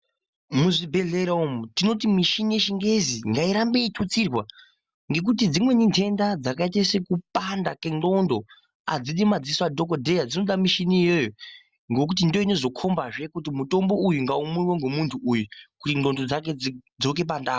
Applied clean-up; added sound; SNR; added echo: none; none; none; none.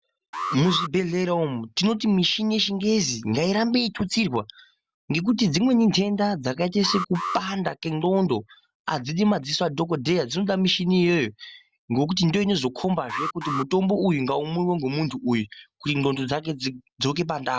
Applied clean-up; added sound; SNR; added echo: none; Alarm; 10 dB; none.